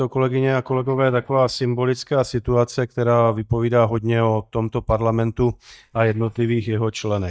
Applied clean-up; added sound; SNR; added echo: neural mask model DeepFilterNet 3.